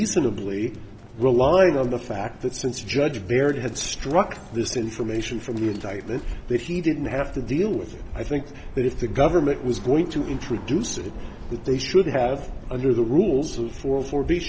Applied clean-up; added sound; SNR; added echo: none; Bird; 12 dB; none.